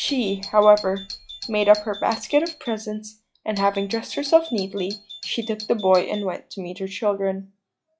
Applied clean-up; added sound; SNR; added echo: classical method log-MMSE.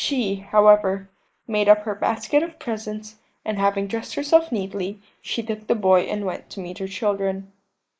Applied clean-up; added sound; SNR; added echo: neural mask model Resemble Enhance denoiser.